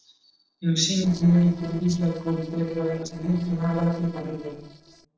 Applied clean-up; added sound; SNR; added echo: neural separator model SepFormer DNS4.